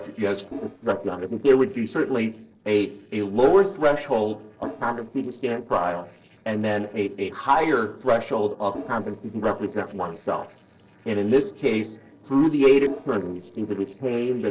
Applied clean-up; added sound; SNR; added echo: neural separator model SepFormer DNS4.